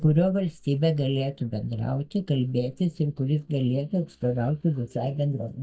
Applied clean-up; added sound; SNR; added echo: neural mask model DeepFilterNet 3.